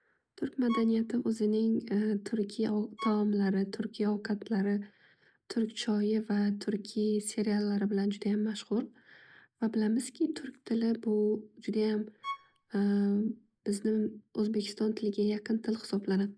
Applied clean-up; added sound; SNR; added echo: none; Bowed string instrument; 15 dB; none.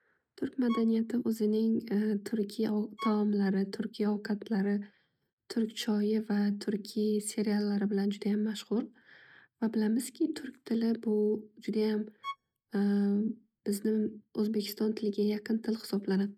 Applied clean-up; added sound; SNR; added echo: neural mask model RNNoise.